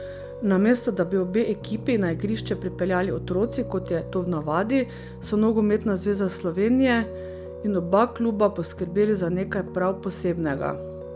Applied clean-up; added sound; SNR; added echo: none; Piano; 12 dB; none.